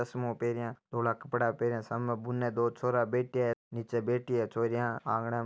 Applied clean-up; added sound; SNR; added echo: none; none; none; none.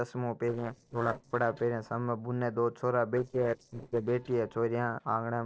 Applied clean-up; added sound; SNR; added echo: neural separator model SepFormer DNS4.